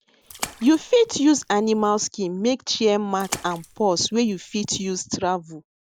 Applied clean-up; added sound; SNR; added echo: none; Splash, splatter; 17 dB; none.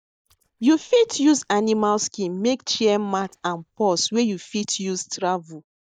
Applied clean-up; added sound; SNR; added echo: neural mask model DeepFilterNet 3.